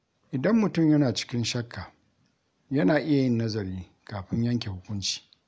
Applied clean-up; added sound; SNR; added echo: none; none; none; none.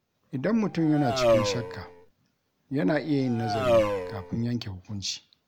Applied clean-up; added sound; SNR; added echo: none; Race car, auto racing; -1 dB; none.